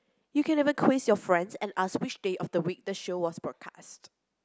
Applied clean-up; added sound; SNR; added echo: none; none; none; none.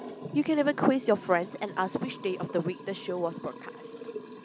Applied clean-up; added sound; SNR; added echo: none; Liquid; 13 dB; none.